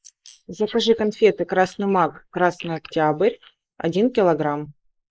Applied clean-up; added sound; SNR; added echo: neural mask model Resemble Enhance denoiser.